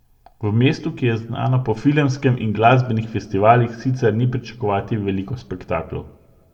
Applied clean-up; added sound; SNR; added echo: none; none; none; reverberation time 0.6 s.